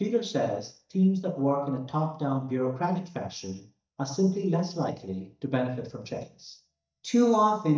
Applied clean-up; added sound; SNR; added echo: neural mask model DeepFilterNet 3.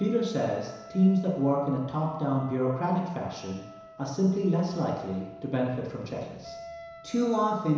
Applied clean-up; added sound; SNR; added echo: none; Wind instrument, woodwind instrument; 19 dB; reverberation time 1.0 s.